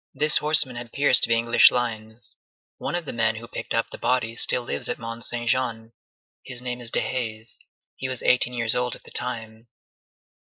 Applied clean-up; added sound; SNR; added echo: neural mask model Resemble Enhance denoiser.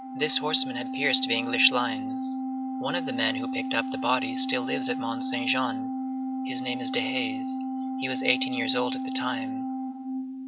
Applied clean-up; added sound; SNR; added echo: none; Organ; 0 dB; none.